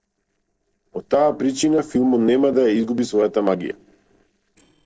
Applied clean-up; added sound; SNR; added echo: neural separator model SepFormer DNS4.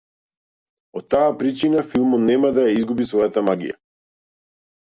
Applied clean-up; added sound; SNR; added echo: none; none; none; none.